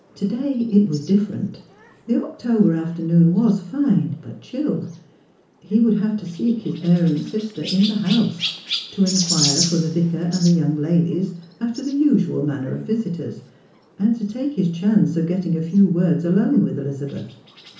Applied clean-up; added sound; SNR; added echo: none; Chirp, tweet; 13 dB; reverberation time 0.8 s.